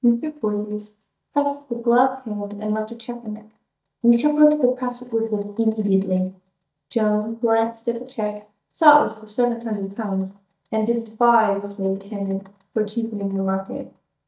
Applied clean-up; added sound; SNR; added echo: neural mask model DeepFilterNet 3.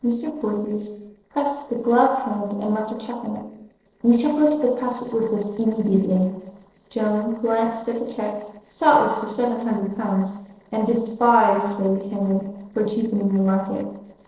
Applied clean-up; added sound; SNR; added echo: neural separator model SepFormer DNS4.